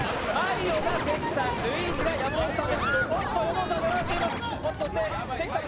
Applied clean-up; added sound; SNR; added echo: none; Scratching (performance technique) + Boom; 5 dB; none.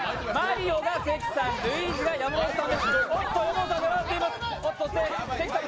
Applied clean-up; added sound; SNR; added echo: none; none; none; none.